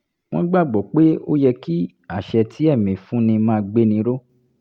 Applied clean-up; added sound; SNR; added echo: none; none; none; none.